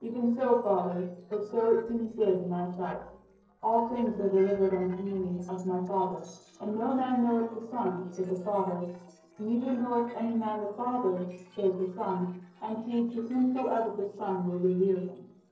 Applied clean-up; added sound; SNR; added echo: neural separator model SepFormer DNS4.